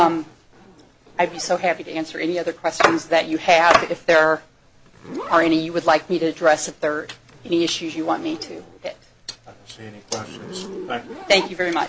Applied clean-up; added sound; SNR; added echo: none; Zipper (clothing); 19 dB; none.